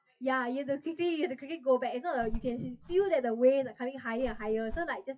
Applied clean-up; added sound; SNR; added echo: classical method WPE with log-MMSE.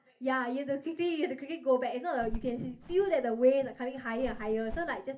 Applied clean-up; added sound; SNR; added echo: none; Bird; 12 dB; reverberation time 0.3 s.